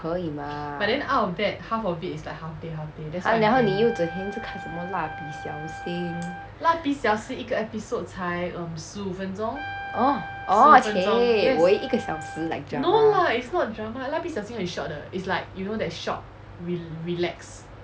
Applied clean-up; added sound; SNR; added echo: none; Trumpet; 12 dB; none.